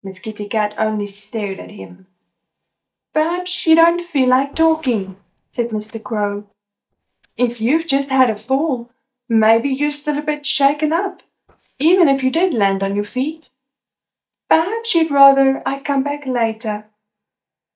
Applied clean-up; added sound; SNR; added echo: neural mask model DeepFilterNet 3.